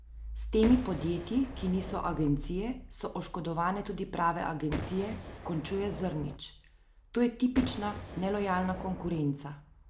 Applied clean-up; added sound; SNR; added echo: none; Boom; 9 dB; none.